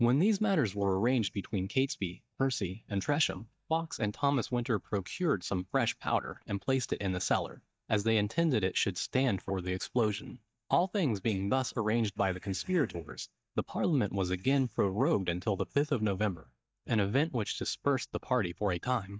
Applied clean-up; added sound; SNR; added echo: neural mask model DeepFilterNet 3.